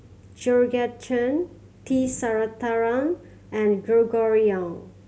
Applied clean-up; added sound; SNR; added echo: none; none; none; none.